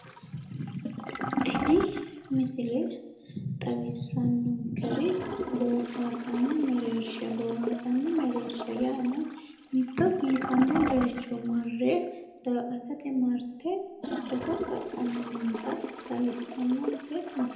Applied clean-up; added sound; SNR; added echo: none; Toilet flush / Gurgling; 8 dB; reverberation time 0.8 s.